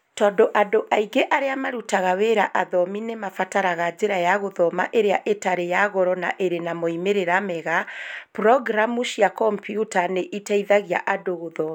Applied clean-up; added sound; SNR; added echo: none; none; none; none.